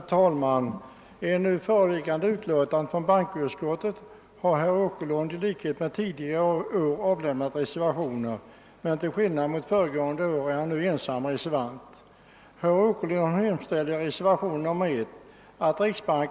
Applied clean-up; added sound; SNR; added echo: none; none; none; none.